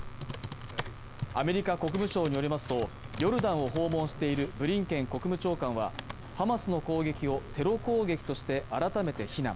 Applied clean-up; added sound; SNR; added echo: none; Computer keyboard; 10 dB; none.